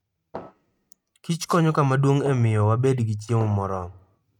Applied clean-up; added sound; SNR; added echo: neural mask model RNNoise.